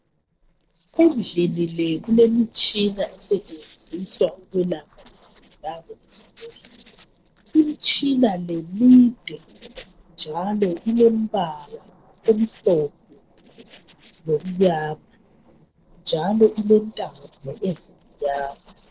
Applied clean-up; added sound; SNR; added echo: neural separator model SepFormer DNS4.